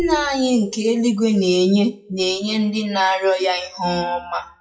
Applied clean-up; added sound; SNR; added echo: classical method WPE with log-MMSE.